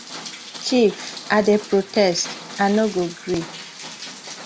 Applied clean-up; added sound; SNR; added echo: none; Rain; 14 dB; none.